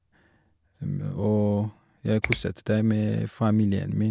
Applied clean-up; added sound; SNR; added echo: none; Finger snapping; 8 dB; none.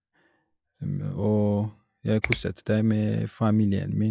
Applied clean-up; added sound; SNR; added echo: classical method log-MMSE.